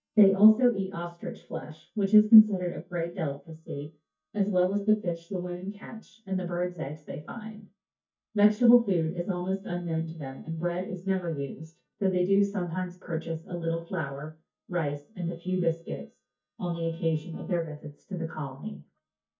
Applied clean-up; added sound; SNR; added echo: neural mask model DeepFilterNet 3.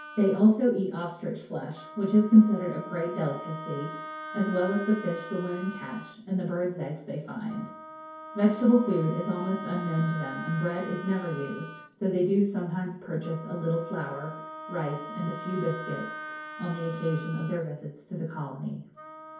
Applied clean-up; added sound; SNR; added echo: none; Wind instrument, woodwind instrument; 14 dB; reverberation time 0.6 s.